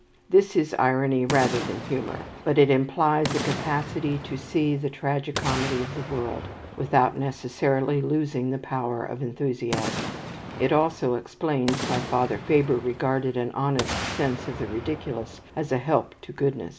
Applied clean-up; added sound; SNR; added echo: none; Boom; 10 dB; none.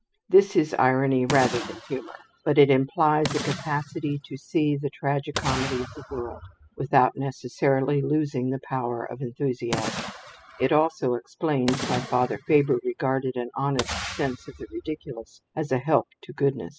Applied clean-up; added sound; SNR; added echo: classical method spectral subtraction.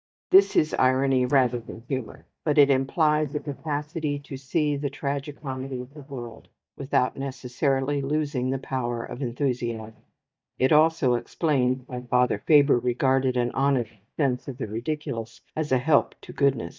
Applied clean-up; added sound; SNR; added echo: neural mask model DeepFilterNet 3.